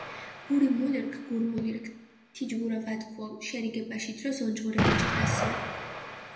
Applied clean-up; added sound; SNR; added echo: none; Explosion; 2 dB; reverberation time 0.9 s.